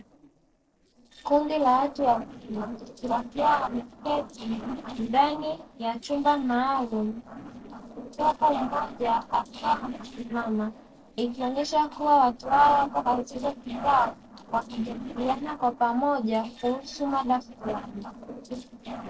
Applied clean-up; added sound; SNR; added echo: neural separator model SepFormer DNS4.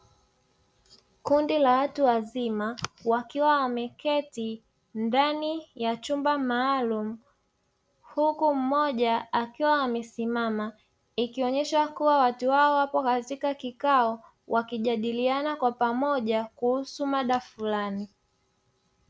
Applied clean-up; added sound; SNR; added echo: none; none; none; none.